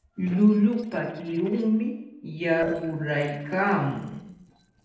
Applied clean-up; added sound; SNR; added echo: neural separator model SepFormer DNS4.